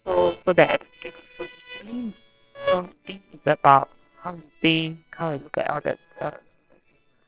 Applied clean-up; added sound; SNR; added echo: neural separator model SepFormer WHAMR!.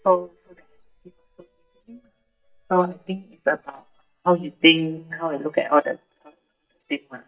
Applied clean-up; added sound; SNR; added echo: neural mask model DeepFilterNet 3.